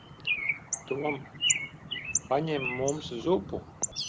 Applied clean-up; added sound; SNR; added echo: none; Bird; 0 dB; none.